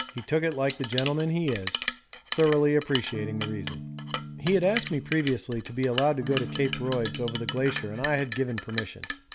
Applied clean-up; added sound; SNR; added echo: none; Electric guitar / Strum + Chink, clink; 8 dB; none.